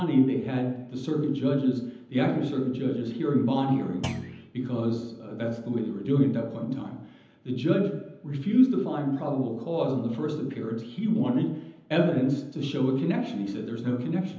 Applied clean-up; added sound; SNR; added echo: none; Thump, thud; 8 dB; reverberation time 0.9 s.